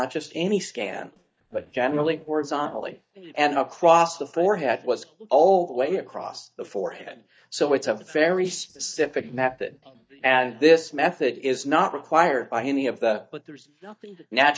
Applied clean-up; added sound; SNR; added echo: neural mask model DeepFilterNet 3.